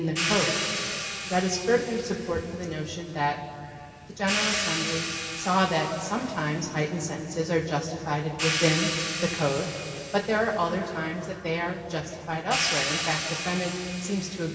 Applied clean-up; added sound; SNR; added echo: none; Hi-hat; 5 dB; reverberation time 2.4 s.